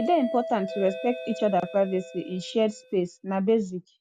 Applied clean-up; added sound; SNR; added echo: none; Doorbell; 12 dB; none.